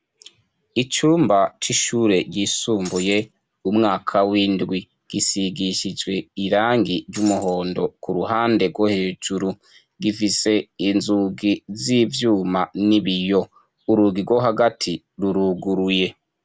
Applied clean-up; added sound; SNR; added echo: none; Shatter; 16 dB; none.